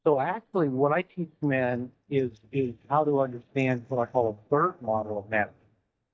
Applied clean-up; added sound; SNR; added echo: neural mask model DeepFilterNet 3.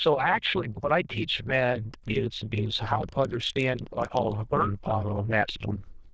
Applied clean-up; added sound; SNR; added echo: neural diffusion model UNIVERSE++.